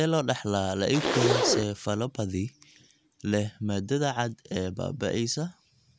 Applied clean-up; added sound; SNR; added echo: none; Zipper (clothing); 1 dB; none.